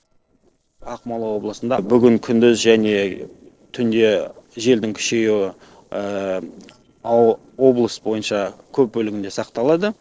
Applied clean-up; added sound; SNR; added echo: neural separator model SepFormer DNS4.